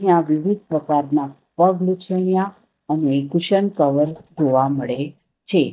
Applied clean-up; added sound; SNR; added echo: neural mask model DeepFilterNet 3.